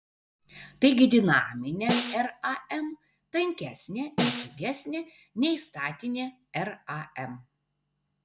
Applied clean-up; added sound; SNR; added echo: none; Snare drum; 3 dB; none.